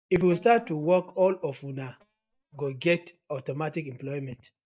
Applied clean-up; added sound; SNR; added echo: neural mask model DeepFilterNet 3.